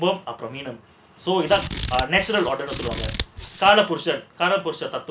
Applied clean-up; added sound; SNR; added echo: none; Scissors; 5 dB; none.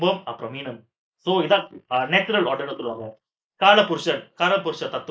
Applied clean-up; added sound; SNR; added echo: neural mask model Resemble Enhance denoiser.